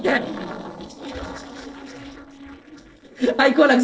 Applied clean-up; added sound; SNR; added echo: neural separator model SepFormer DNS4.